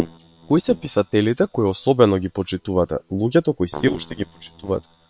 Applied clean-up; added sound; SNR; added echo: neural separator model SepFormer WHAM!.